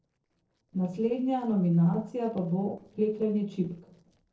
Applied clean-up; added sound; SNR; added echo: neural separator model SepFormer DNS4.